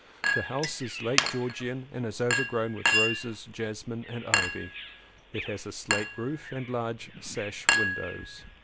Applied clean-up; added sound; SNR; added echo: none; Bird vocalization, bird call, bird song + Chink, clink; -2 dB; none.